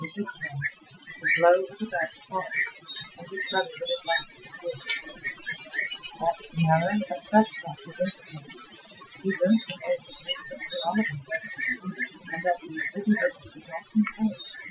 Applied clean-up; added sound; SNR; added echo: classical method Wiener filter.